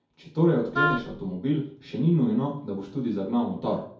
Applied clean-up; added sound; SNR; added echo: none; Wind instrument, woodwind instrument; 2 dB; reverberation time 0.6 s.